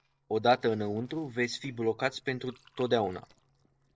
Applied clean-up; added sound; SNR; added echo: neural separator model SepFormer DNS4.